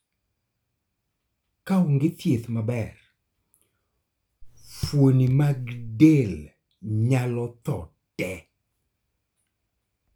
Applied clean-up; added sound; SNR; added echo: none; Raindrop / Drip; 12 dB; none.